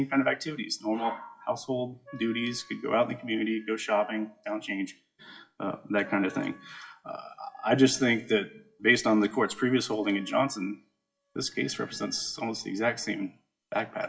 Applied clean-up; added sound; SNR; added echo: classical method WPE with log-MMSE.